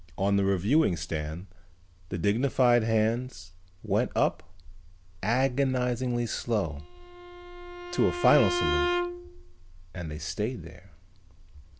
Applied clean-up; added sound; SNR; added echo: none; Bowed string instrument; 4 dB; none.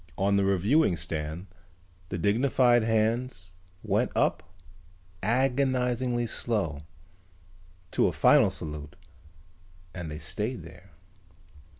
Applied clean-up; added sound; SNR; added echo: none; none; none; none.